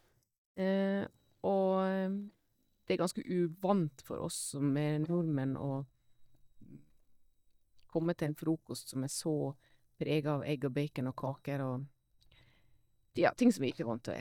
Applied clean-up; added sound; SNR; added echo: neural mask model DeepFilterNet 3.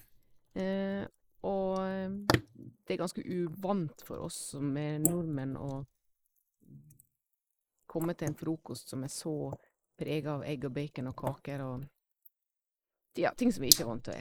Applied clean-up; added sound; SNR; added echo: neural mask model Resemble Enhance denoiser.